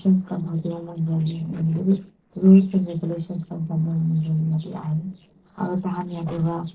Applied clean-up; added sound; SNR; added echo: neural separator model SepFormer DNS4.